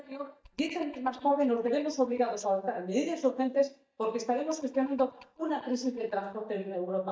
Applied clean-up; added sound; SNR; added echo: neural mask model DeepFilterNet 3.